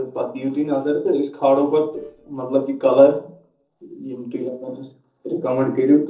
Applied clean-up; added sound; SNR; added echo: neural separator model SepFormer DNS4.